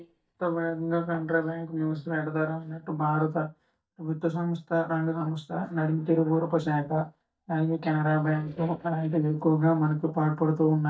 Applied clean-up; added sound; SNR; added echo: neural mask model DeepFilterNet 3.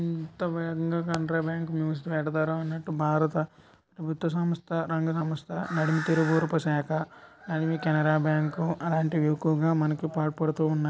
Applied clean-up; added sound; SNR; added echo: none; none; none; none.